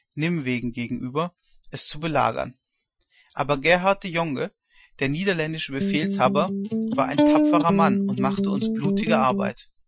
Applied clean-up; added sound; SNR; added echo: classical method Wiener filter.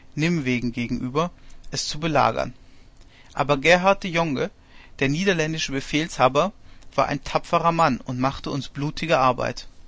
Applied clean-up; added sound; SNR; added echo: none; none; none; none.